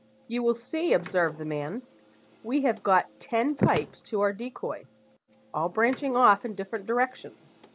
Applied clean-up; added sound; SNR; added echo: none; Slam; 12 dB; none.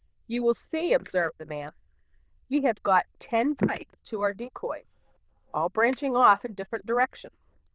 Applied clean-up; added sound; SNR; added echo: neural diffusion model UNIVERSE++.